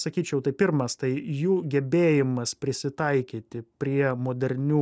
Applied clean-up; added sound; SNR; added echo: none; none; none; none.